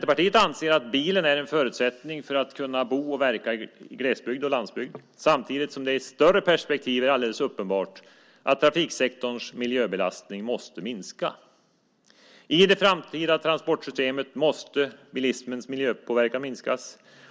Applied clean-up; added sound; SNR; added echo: none; none; none; none.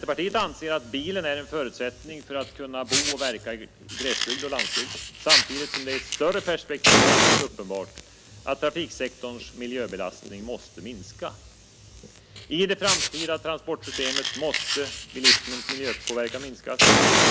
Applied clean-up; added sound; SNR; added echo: none; Fire; -4 dB; none.